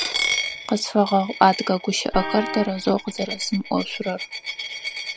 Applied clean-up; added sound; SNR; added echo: none; Vehicle horn, car horn, honking + Coin (dropping); 7 dB; none.